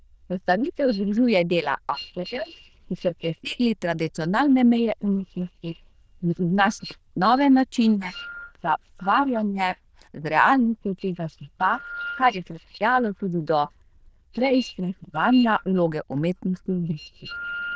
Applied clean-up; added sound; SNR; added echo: neural diffusion model UNIVERSE++.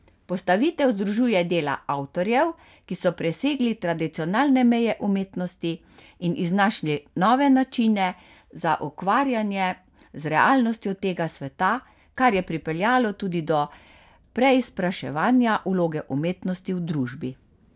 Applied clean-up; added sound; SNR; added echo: none; none; none; none.